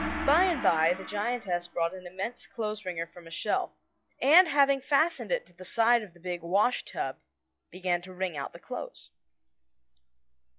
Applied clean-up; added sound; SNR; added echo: classical method log-MMSE.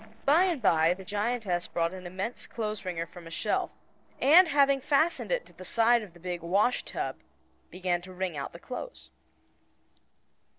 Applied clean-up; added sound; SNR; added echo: neural separator model SepFormer DNS4.